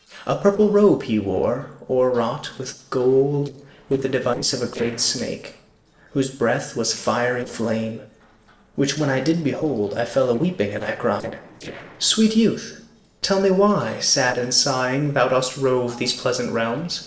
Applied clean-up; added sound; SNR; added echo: neural separator model SepFormer DNS4.